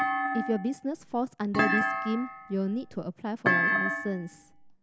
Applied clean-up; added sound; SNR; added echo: none; Thump, thud; -1 dB; none.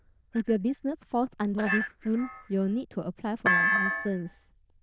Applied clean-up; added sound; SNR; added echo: neural diffusion model UNIVERSE++.